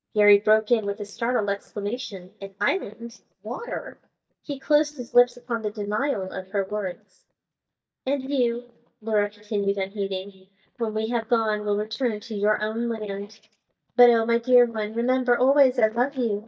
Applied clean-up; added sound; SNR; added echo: neural mask model DeepFilterNet 3.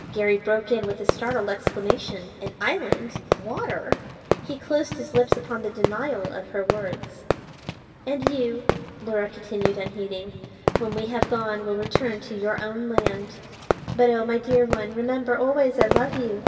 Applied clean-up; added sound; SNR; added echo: none; Fireworks; 2 dB; reverberation time 2.1 s.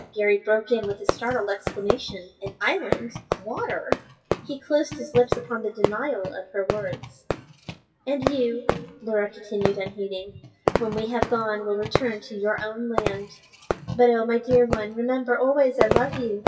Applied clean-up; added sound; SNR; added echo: classical method WPE with log-MMSE.